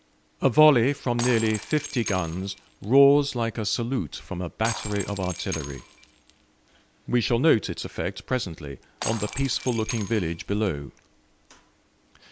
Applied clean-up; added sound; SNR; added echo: none; Shatter; 12 dB; none.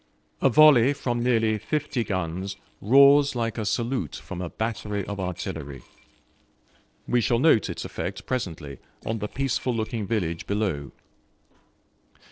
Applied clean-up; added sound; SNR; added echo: neural separator model SepFormer DNS4.